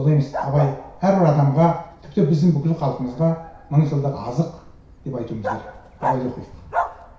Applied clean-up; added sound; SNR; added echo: none; Bark; 11 dB; reverberation time 0.6 s.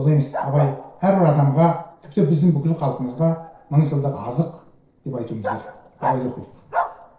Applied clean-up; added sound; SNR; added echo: neural separator model SepFormer DNS4.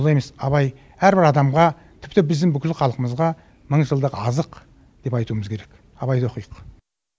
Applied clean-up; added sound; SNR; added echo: none; none; none; none.